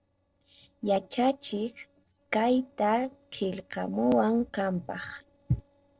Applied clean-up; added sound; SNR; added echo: neural separator model SepFormer DNS4.